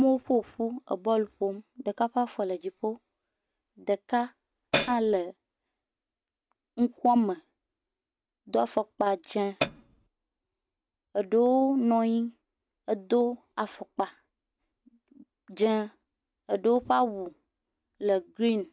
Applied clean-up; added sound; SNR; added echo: neural mask model RNNoise.